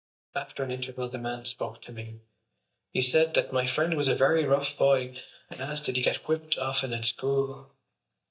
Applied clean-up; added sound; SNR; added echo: neural mask model DeepFilterNet 3.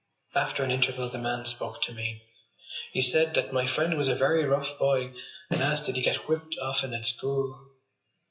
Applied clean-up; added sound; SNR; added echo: classical method WPE with log-MMSE.